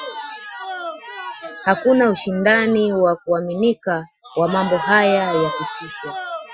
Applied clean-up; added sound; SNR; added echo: classical method Wiener filter.